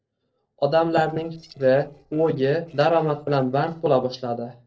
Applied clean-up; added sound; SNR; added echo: neural separator model SepFormer DNS4.